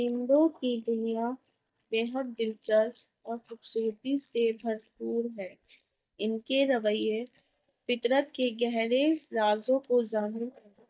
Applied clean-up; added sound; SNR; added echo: neural mask model DeepFilterNet 3.